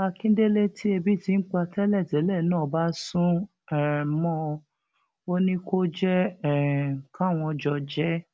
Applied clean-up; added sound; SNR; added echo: none; none; none; none.